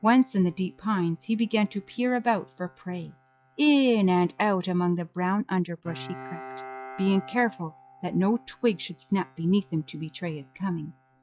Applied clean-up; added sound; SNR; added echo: classical method log-MMSE.